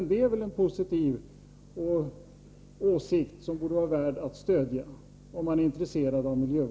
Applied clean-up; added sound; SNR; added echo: none; none; none; none.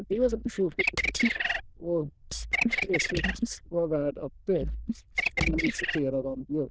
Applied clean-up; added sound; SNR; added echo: neural diffusion model UNIVERSE++.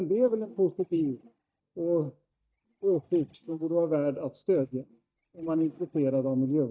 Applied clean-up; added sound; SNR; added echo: neural mask model DeepFilterNet 3.